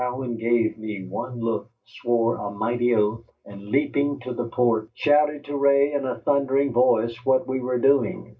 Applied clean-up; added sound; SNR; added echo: none; none; none; reverberation time 0.4 s.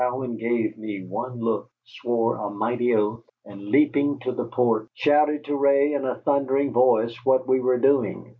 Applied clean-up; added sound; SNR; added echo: none; none; none; none.